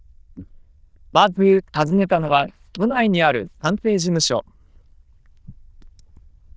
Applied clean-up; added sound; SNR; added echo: neural diffusion model UNIVERSE++.